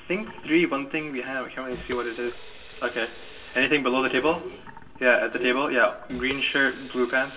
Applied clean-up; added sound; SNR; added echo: none; Sink (filling or washing) / Water tap, faucet; 20 dB; reverberation time 0.2 s.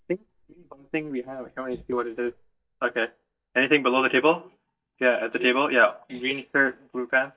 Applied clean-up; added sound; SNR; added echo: neural mask model DeepFilterNet 3.